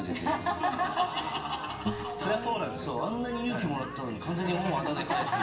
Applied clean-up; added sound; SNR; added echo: none; Acoustic guitar; 13 dB; reverberation time 1.1 s.